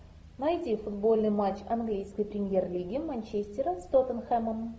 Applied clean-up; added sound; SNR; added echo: none; none; none; none.